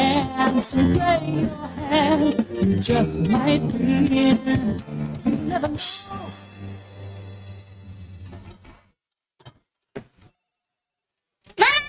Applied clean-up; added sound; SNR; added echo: neural mask model RNNoise.